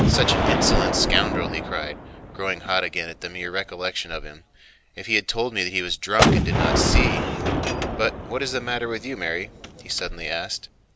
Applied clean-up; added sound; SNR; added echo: none; Gunshot, gunfire; -1 dB; none.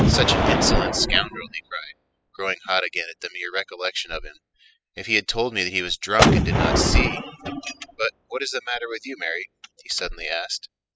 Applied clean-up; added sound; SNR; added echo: classical method spectral subtraction.